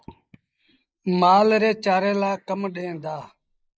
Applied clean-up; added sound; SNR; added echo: neural mask model Resemble Enhance denoiser.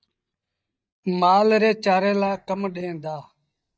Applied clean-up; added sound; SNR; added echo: neural mask model DeepFilterNet 3.